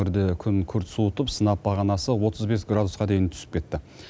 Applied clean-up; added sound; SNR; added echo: none; none; none; none.